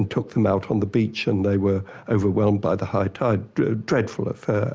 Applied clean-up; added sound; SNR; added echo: none; none; none; none.